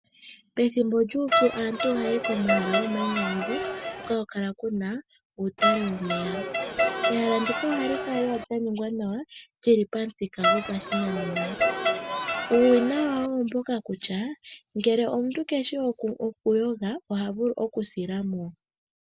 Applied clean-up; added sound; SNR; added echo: none; Crowd; 0 dB; none.